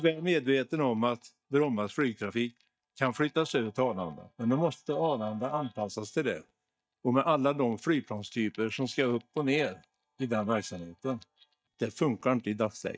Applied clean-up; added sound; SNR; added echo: neural mask model DeepFilterNet 3.